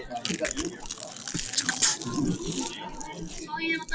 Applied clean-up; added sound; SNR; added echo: none; Chewing, mastication; 6 dB; none.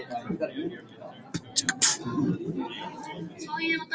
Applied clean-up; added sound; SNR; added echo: none; none; none; none.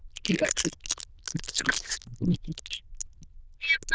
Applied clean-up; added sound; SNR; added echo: neural diffusion model UNIVERSE++.